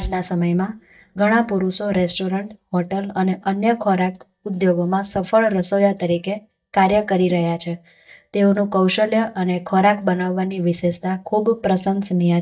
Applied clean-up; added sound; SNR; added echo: neural mask model DeepFilterNet 3.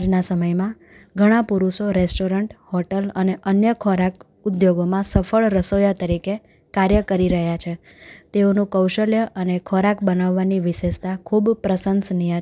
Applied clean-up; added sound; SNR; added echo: none; none; none; none.